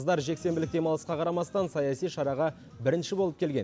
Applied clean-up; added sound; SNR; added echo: none; none; none; none.